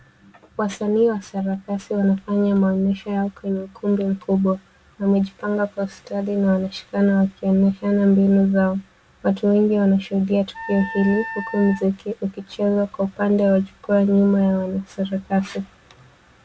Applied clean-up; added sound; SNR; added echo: none; Wind instrument, woodwind instrument; 12 dB; none.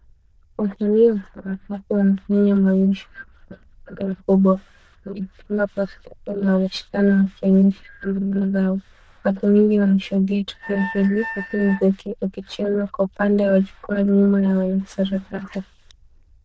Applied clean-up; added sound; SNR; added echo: neural diffusion model UNIVERSE++.